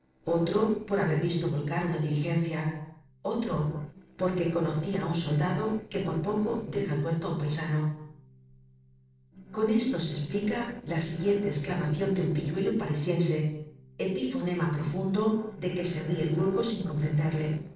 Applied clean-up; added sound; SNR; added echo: neural separator model SepFormer DNS4.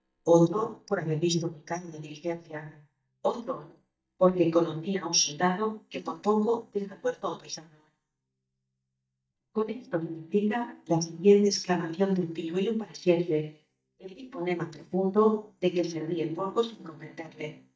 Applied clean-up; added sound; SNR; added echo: neural mask model DeepFilterNet 3.